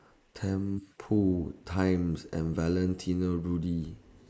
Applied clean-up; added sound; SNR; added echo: neural mask model Resemble Enhance denoiser.